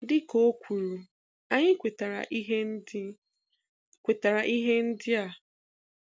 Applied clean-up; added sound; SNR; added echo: none; none; none; none.